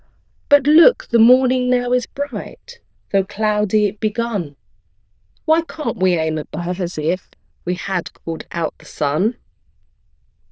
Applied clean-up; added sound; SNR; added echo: neural diffusion model UNIVERSE++.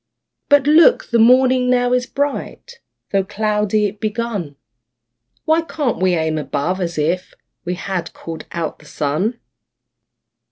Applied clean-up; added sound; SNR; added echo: none; none; none; none.